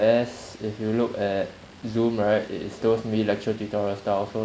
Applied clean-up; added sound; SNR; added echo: none; none; none; none.